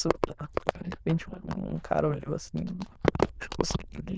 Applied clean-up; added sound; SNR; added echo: neural diffusion model UNIVERSE++.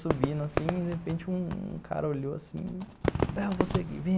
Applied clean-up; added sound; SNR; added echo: none; Fireworks; 2 dB; none.